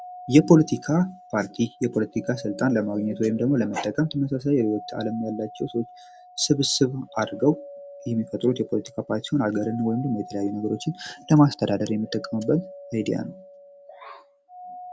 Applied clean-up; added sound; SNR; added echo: none; Doorbell; 19 dB; none.